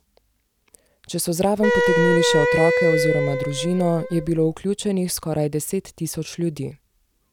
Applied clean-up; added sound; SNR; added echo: none; Wind instrument, woodwind instrument; -3 dB; none.